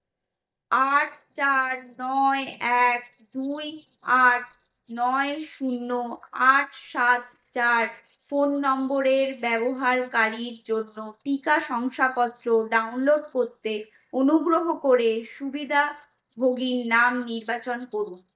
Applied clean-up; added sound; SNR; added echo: neural mask model DeepFilterNet 3.